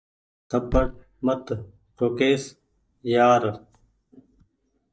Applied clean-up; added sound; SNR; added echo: neural mask model DeepFilterNet 3.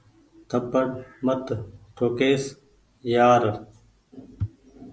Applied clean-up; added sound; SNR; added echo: none; none; none; none.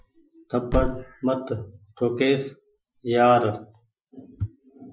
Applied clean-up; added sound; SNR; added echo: classical method Wiener filter.